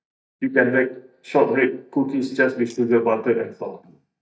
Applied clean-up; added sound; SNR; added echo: neural mask model DeepFilterNet 3.